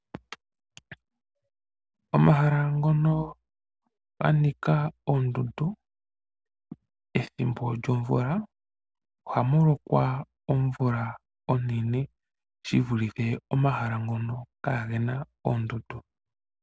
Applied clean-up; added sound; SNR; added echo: none; none; none; none.